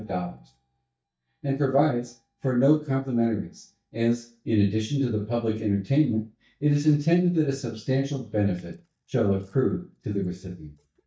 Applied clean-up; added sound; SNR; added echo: neural mask model DeepFilterNet 3.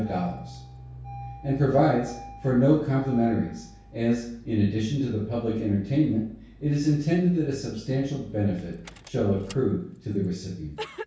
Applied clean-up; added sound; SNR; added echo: none; Engine starting; 18 dB; reverberation time 0.6 s.